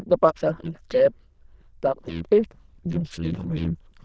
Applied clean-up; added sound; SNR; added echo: neural diffusion model UNIVERSE++.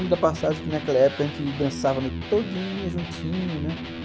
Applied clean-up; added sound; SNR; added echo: none; Electric guitar; 8 dB; none.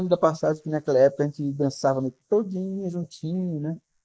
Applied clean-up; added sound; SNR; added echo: neural mask model Resemble Enhance denoiser.